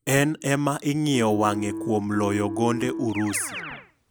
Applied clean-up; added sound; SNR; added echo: none; Keyboard (musical); 9 dB; none.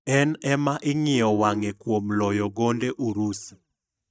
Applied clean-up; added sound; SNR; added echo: neural mask model DeepFilterNet 3.